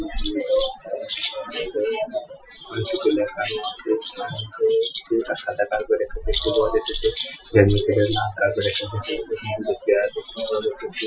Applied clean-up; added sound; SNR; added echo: classical method Wiener filter.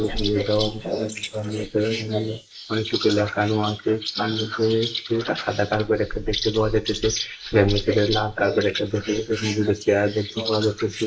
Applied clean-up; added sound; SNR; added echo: neural mask model Resemble Enhance denoiser.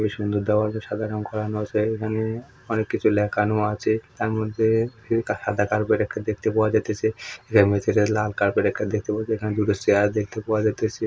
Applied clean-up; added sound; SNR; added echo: none; none; none; none.